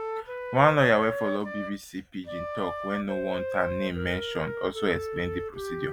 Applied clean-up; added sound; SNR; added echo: none; Wind instrument, woodwind instrument; 5 dB; none.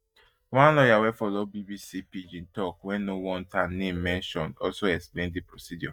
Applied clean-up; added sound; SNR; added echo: neural mask model DeepFilterNet 3.